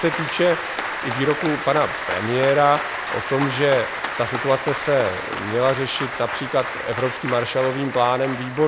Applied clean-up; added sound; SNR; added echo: none; Applause; 6 dB; none.